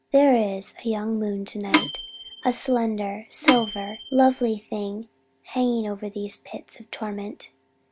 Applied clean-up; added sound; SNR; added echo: none; Microwave oven / Bell; 0 dB; none.